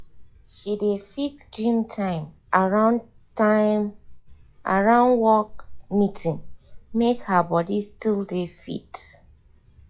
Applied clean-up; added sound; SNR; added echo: classical method log-MMSE.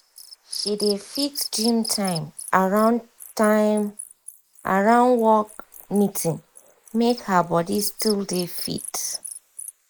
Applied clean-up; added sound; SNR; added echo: neural mask model Resemble Enhance denoiser.